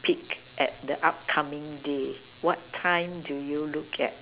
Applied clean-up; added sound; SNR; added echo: none; none; none; none.